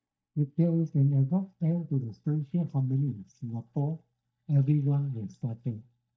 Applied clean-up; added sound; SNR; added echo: neural mask model DeepFilterNet 3.